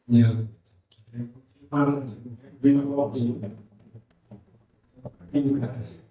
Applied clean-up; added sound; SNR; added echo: neural mask model DeepFilterNet 3.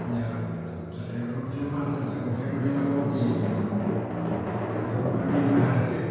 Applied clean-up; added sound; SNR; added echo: none; Drum; 2 dB; reverberation time 1.9 s.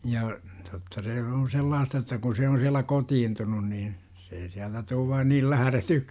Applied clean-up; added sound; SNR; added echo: none; none; none; none.